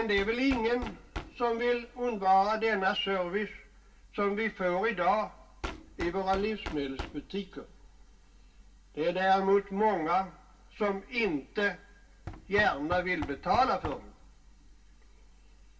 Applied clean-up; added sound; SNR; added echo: none; Knock; 16 dB; reverberation time 0.2 s.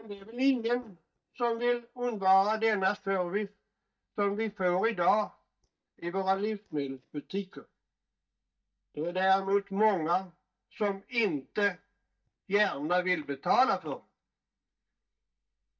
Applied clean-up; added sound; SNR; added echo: neural mask model DeepFilterNet 3.